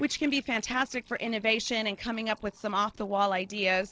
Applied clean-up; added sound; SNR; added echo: neural separator model SepFormer DNS4.